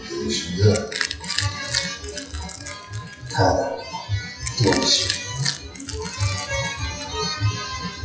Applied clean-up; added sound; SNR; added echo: classical method WPE with log-MMSE.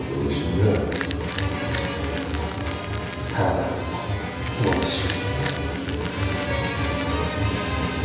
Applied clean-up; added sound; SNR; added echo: none; Crushing; 10 dB; reverberation time 1.1 s.